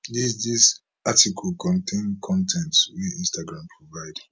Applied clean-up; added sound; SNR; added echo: none; none; none; none.